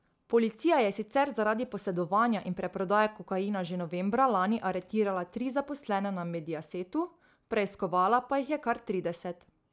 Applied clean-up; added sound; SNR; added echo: none; none; none; none.